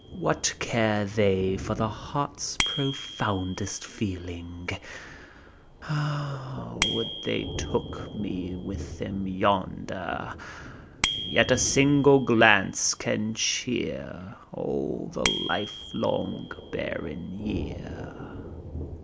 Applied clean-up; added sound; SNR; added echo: none; Thunder + Bicycle bell; 9 dB; none.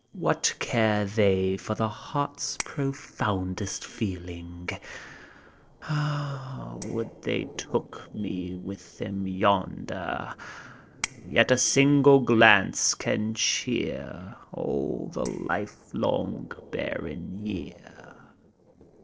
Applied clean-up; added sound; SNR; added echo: neural separator model SepFormer DNS4.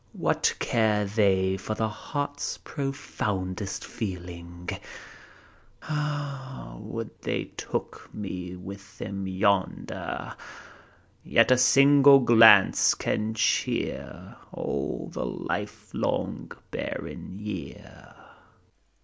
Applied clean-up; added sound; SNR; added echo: none; none; none; none.